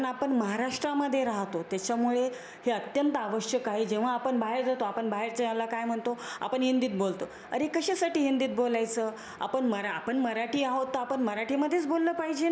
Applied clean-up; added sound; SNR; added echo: none; none; none; none.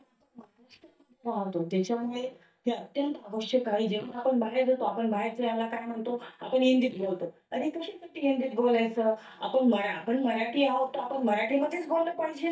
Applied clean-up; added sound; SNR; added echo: neural mask model DeepFilterNet 3.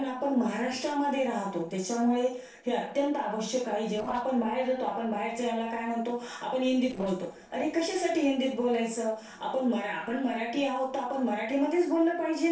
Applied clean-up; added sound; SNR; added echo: neural separator model SepFormer DNS4.